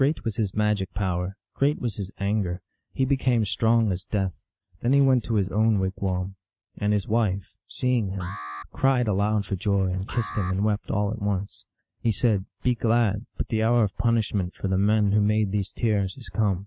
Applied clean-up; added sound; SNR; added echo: neural mask model RNNoise.